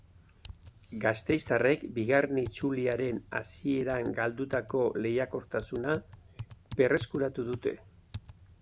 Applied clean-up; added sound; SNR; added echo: none; Typing; 16 dB; none.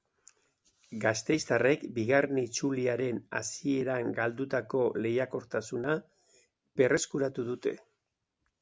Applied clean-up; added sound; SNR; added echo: none; none; none; none.